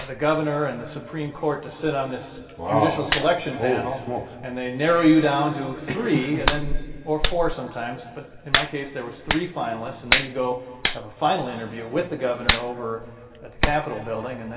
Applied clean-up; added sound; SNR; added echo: none; Hands; 5 dB; reverberation time 2.3 s.